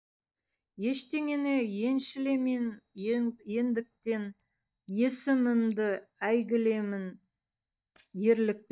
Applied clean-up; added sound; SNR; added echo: neural mask model DeepFilterNet 3.